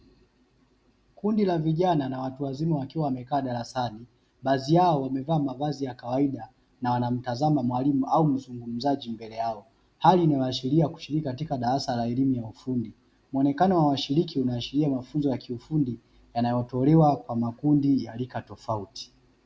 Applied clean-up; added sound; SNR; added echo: none; none; none; none.